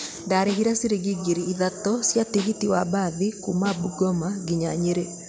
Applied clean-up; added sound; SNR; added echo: none; Snare drum; 18 dB; none.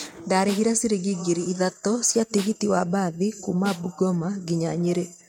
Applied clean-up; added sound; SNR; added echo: neural mask model RNNoise.